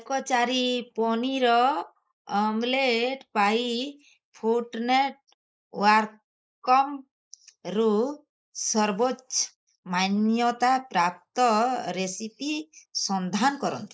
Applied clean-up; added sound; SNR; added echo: neural mask model Resemble Enhance denoiser.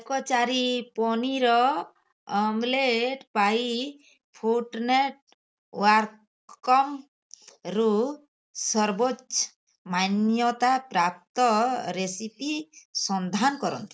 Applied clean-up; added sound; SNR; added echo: none; none; none; none.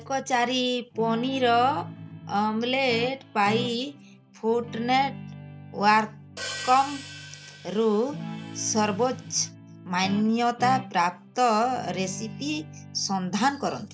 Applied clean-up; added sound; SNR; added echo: none; Hi-hat + Guitar; 13 dB; none.